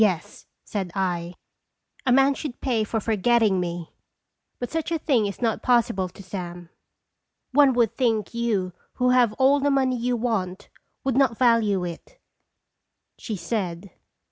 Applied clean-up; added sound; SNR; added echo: none; none; none; none.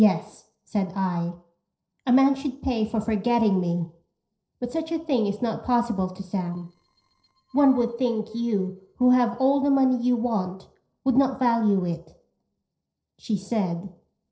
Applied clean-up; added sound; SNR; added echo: neural separator model SepFormer DNS4.